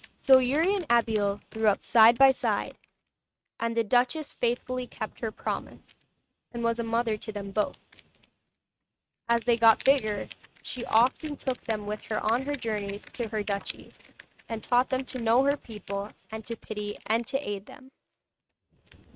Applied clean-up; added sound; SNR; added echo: neural mask model RNNoise.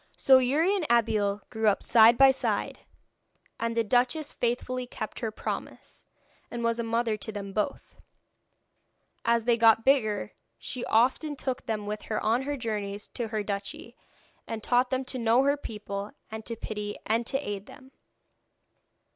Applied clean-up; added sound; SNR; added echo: none; none; none; none.